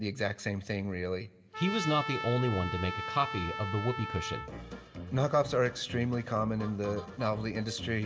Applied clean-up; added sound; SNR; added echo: none; Trumpet; 7 dB; reverberation time 0.9 s.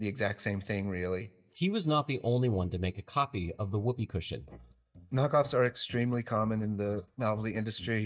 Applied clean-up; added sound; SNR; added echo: neural mask model DeepFilterNet 3.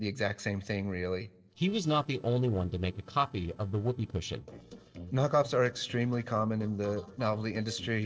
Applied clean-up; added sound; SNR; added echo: neural separator model SepFormer DNS4.